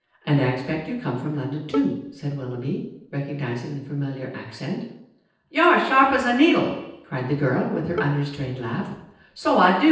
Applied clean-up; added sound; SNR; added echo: neural separator model SepFormer DNS4.